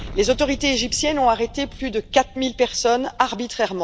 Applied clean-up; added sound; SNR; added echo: none; Explosion; 16 dB; none.